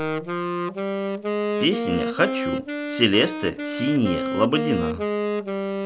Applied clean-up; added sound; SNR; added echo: none; Wind instrument, woodwind instrument; 1 dB; none.